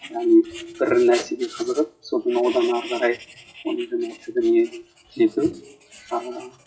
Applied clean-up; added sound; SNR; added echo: classical method WPE with log-MMSE.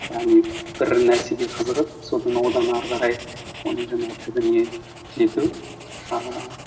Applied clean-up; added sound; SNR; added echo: none; Writing; 14 dB; reverberation time 0.9 s.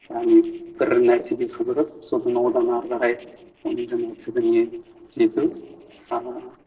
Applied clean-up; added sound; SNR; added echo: neural separator model SepFormer DNS4.